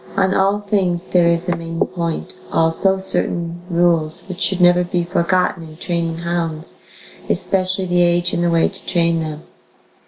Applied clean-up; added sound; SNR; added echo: none; none; none; none.